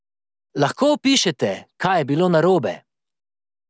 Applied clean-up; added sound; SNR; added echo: none; none; none; none.